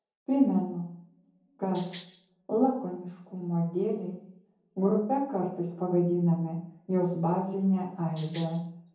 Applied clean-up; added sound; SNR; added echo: none; Rattle (instrument); 11 dB; reverberation time 0.7 s.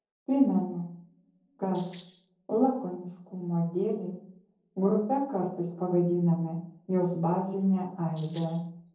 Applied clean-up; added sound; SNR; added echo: neural separator model SepFormer DNS4.